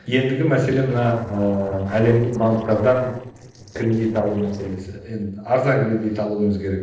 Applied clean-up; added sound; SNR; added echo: neural separator model SepFormer DNS4.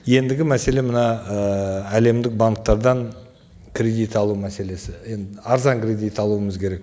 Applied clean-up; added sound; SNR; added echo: none; none; none; none.